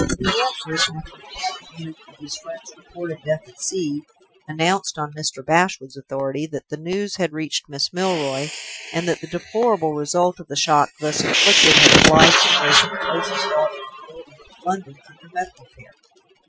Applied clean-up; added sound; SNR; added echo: classical method Wiener filter.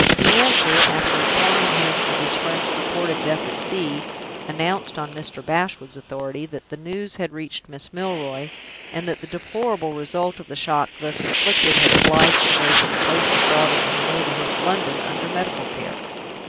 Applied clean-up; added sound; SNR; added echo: none; Fire; -4 dB; none.